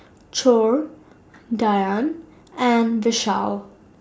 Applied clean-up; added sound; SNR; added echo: none; none; none; none.